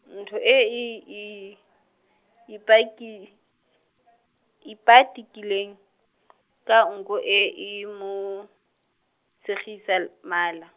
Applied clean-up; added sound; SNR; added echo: none; none; none; none.